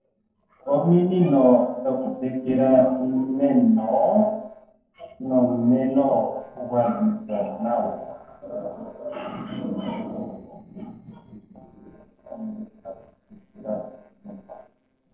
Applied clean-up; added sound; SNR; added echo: neural separator model SepFormer DNS4.